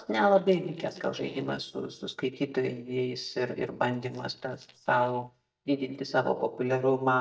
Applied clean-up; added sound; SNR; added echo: neural mask model DeepFilterNet 3.